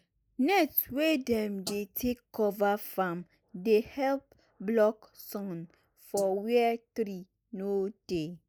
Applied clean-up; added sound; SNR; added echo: neural mask model Resemble Enhance denoiser.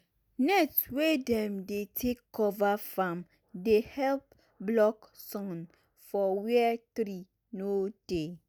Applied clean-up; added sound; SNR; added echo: none; none; none; none.